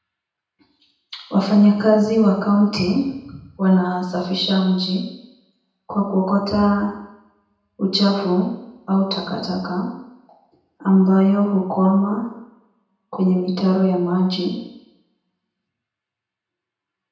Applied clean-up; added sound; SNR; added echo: none; none; none; reverberation time 0.9 s.